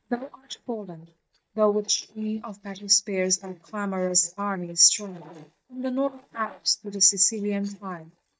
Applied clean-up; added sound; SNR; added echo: neural mask model DeepFilterNet 3.